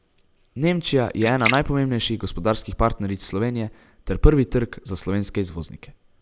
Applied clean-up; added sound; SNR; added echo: none; Splash, splatter; 10 dB; none.